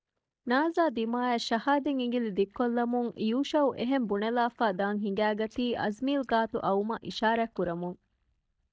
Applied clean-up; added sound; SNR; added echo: neural mask model DeepFilterNet 3.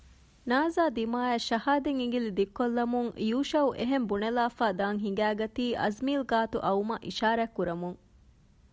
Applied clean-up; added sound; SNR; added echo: none; none; none; none.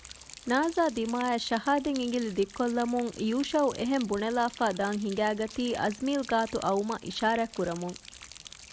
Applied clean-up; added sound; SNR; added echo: none; Rain; 18 dB; none.